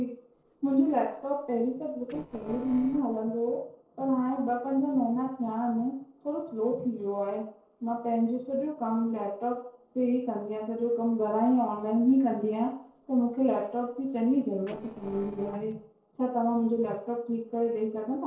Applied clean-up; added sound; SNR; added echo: neural separator model SepFormer DNS4.